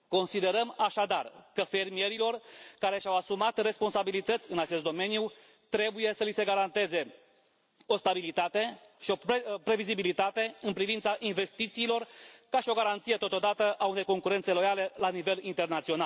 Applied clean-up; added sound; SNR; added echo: none; none; none; none.